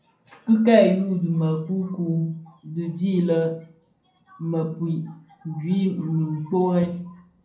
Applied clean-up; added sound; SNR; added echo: none; none; none; reverberation time 0.5 s.